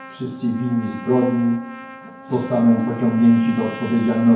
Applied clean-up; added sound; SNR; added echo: none; Trumpet; 17 dB; reverberation time 0.9 s.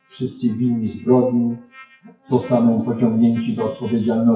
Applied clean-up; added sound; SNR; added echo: classical method WPE with log-MMSE.